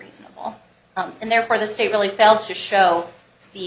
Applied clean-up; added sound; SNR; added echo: none; none; none; none.